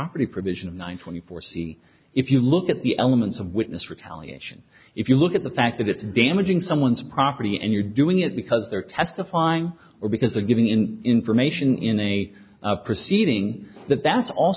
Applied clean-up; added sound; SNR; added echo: none; none; none; none.